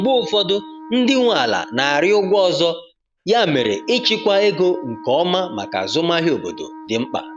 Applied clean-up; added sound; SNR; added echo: none; Wind instrument, woodwind instrument; 17 dB; none.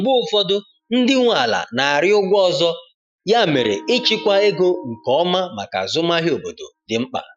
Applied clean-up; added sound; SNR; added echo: classical method Wiener filter.